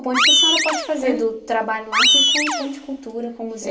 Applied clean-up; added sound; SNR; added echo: none; Animal; -5 dB; reverberation time 0.3 s.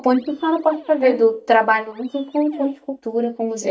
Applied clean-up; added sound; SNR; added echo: neural mask model DeepFilterNet 3.